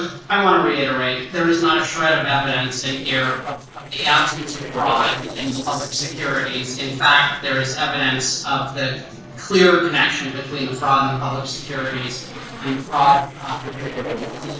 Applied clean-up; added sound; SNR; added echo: neural separator model SepFormer DNS4.